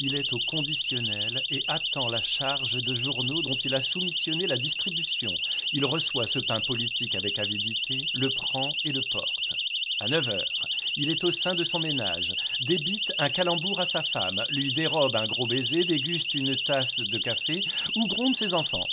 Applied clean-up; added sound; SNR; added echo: none; Siren; -3 dB; none.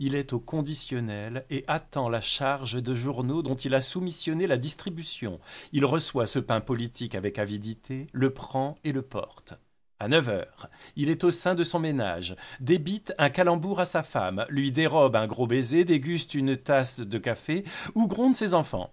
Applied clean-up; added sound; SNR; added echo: none; none; none; none.